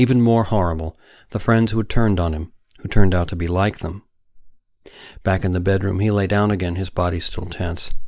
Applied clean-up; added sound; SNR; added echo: neural mask model Resemble Enhance denoiser.